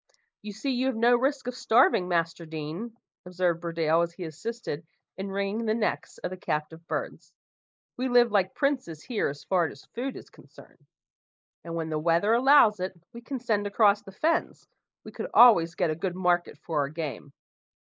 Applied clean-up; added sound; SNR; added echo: neural mask model Resemble Enhance denoiser.